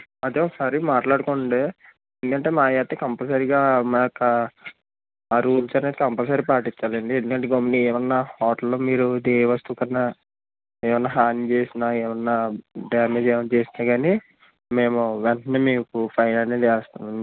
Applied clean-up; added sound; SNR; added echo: none; none; none; none.